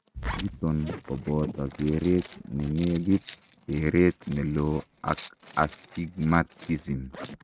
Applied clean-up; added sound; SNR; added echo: neural mask model RNNoise.